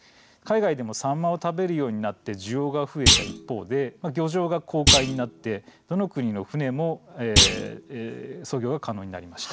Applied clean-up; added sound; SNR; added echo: none; Thump, thud; -2 dB; none.